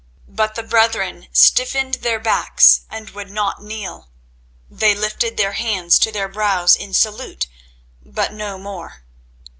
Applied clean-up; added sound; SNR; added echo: none; none; none; none.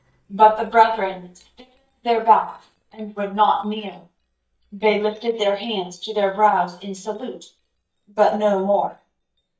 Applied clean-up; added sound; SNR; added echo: neural mask model DeepFilterNet 3.